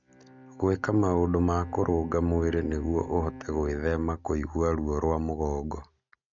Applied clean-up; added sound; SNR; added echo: neural mask model RNNoise.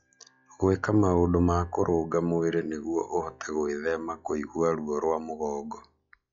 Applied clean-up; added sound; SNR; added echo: classical method log-MMSE.